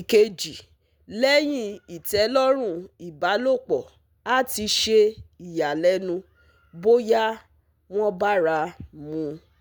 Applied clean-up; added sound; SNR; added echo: none; none; none; none.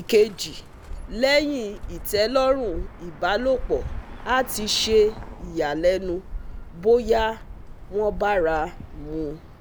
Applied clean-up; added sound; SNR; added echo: none; Bird; 12 dB; none.